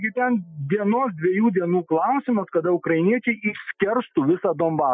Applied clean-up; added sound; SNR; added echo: classical method Wiener filter.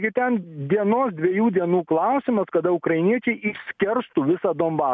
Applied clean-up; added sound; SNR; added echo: none; none; none; none.